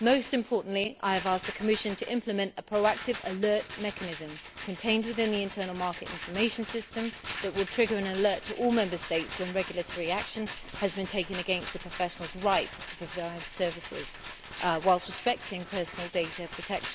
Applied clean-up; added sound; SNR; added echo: none; Rattle; 10 dB; none.